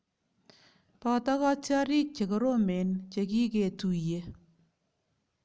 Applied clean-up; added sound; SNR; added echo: none; none; none; none.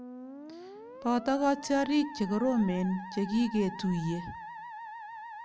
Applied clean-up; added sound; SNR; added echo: none; Musical instrument; 13 dB; none.